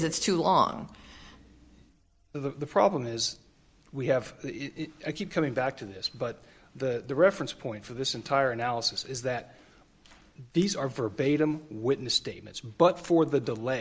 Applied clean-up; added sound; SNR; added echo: none; none; none; none.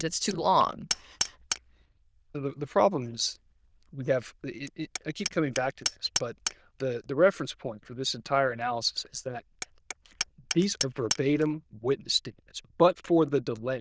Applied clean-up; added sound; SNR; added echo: neural diffusion model UNIVERSE++.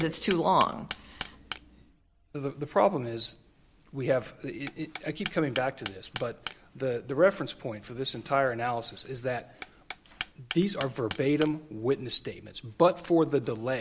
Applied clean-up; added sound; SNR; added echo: none; Hammer; 9 dB; none.